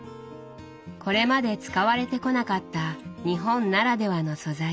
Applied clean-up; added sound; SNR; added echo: none; none; none; none.